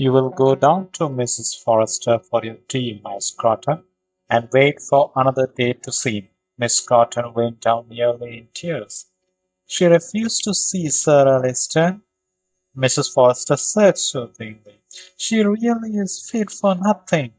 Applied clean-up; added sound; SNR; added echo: neural mask model DeepFilterNet 3.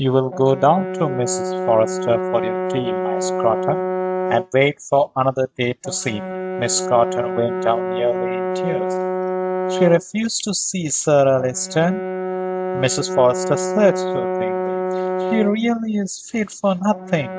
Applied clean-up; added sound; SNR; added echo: neural mask model RNNoise.